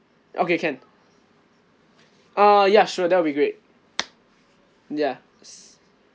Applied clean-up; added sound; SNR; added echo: none; none; none; none.